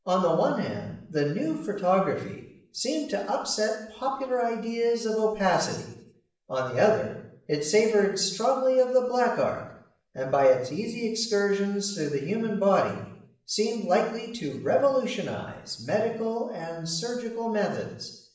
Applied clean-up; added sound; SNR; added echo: none; none; none; reverberation time 0.7 s.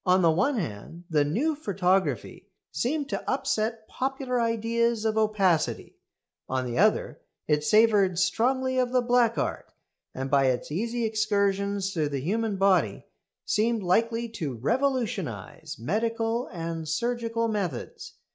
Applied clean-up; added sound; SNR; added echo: none; none; none; none.